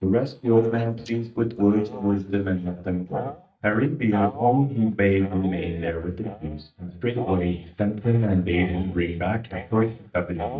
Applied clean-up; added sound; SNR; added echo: neural mask model DeepFilterNet 3.